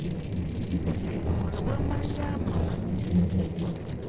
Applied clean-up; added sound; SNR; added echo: neural separator model SepFormer DNS4.